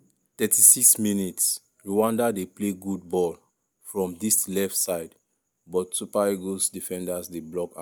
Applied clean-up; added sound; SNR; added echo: none; none; none; none.